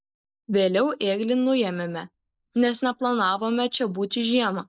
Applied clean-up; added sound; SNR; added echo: neural mask model Resemble Enhance denoiser.